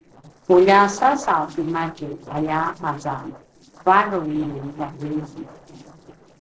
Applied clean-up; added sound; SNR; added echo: neural separator model SepFormer DNS4.